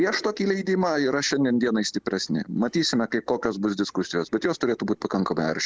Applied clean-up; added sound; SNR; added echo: none; none; none; none.